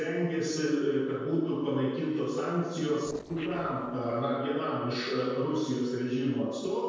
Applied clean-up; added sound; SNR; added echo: neural separator model SepFormer DNS4.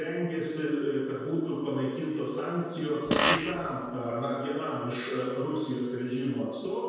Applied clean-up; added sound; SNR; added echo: none; Fart; -2 dB; reverberation time 1.2 s.